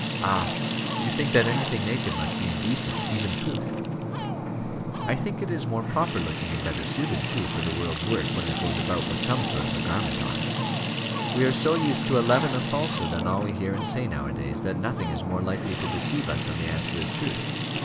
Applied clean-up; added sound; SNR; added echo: none; Ocean + Sink (filling or washing) / Water tap, faucet; -1 dB; none.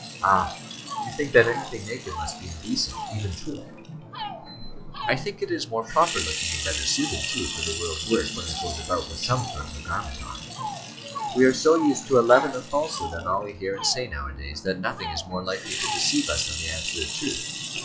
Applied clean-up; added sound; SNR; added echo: classical method log-MMSE.